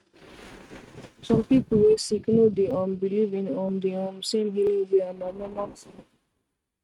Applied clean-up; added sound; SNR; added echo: neural mask model RNNoise.